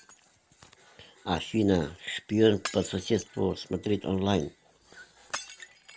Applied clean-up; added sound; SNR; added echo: none; Shatter; 17 dB; none.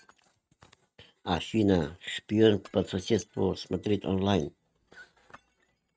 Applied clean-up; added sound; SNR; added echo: neural mask model RNNoise.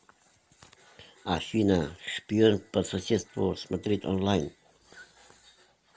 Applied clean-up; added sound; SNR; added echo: none; none; none; none.